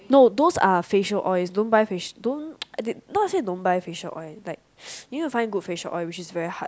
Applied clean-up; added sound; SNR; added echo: none; none; none; none.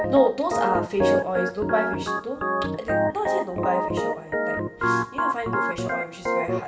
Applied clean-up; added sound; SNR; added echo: none; Organ; -2 dB; reverberation time 0.6 s.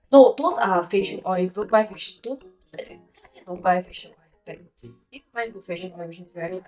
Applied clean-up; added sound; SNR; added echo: neural mask model DeepFilterNet 3.